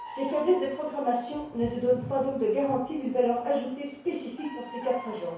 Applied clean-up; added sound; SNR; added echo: none; Bird vocalization, bird call, bird song; 18 dB; reverberation time 0.6 s.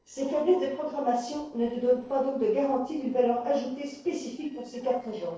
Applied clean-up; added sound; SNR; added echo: neural separator model SepFormer DNS4.